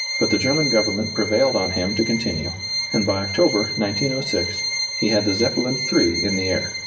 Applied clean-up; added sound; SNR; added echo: none; Bowed string instrument; 4 dB; reverberation time 0.7 s.